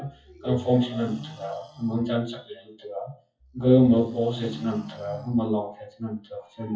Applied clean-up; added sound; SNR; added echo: classical method WPE with log-MMSE.